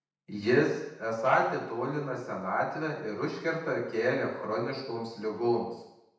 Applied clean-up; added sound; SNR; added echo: none; none; none; reverberation time 0.9 s.